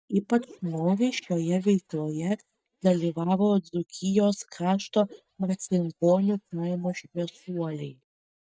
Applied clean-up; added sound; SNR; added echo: neural mask model DeepFilterNet 3.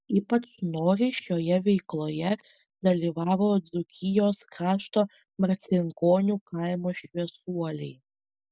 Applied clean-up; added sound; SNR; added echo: none; none; none; none.